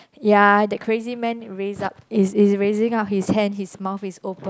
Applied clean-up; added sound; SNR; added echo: none; none; none; none.